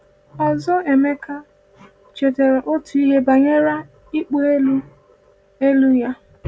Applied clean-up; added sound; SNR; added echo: none; none; none; none.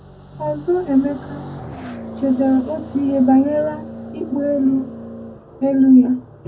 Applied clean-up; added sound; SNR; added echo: none; Car passing by; 15 dB; reverberation time 0.3 s.